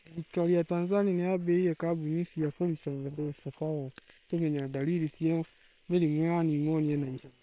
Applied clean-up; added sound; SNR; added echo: neural separator model SepFormer WHAM!.